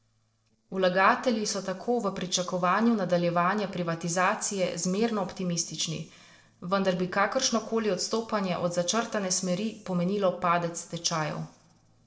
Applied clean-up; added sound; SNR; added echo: neural separator model SepFormer DNS4.